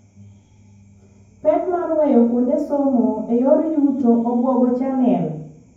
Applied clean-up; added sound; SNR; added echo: none; none; none; reverberation time 0.9 s.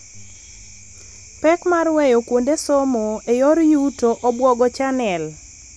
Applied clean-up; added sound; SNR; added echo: none; none; none; none.